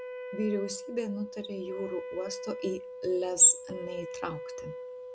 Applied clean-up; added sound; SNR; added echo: none; Wind instrument, woodwind instrument; 11 dB; none.